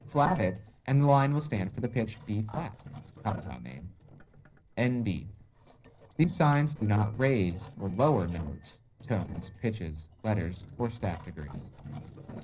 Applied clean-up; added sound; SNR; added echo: neural separator model SepFormer DNS4.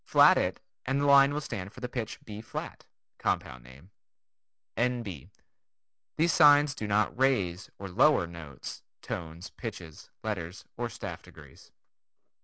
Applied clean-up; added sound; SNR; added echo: none; none; none; none.